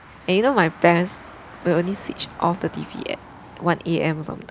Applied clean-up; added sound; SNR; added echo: none; Motor vehicle (road); 19 dB; none.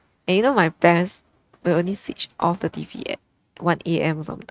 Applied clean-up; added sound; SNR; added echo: neural mask model RNNoise.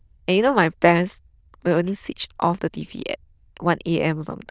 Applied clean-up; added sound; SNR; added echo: neural diffusion model UNIVERSE++.